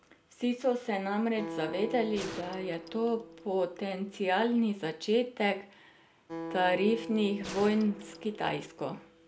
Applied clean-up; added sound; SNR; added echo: none; Gunshot, gunfire + Acoustic guitar; 13 dB; none.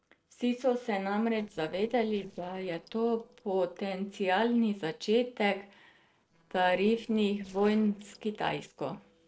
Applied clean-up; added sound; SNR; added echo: neural separator model SepFormer DNS4.